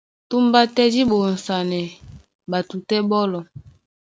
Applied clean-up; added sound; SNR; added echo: none; none; none; none.